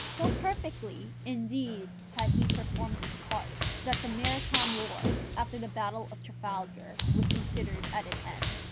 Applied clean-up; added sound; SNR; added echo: none; Run; -5 dB; none.